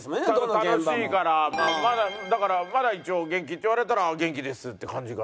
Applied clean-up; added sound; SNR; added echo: none; none; none; none.